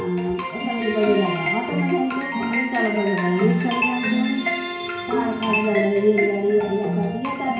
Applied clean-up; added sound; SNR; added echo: none; Bowed string instrument; 17 dB; reverberation time 0.6 s.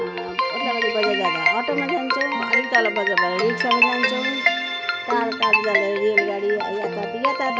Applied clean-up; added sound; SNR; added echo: none; none; none; none.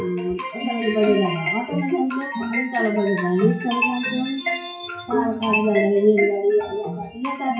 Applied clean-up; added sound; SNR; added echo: classical method WPE with log-MMSE.